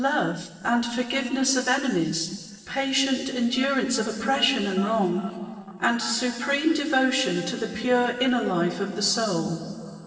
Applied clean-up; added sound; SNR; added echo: neural separator model SepFormer DNS4.